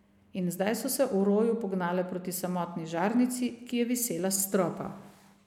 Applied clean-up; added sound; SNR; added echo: none; none; none; none.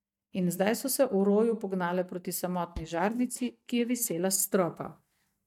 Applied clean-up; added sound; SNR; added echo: neural mask model DeepFilterNet 3.